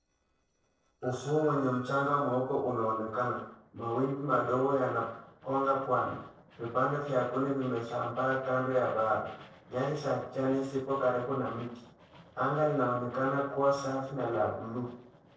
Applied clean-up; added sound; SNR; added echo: neural separator model SepFormer DNS4.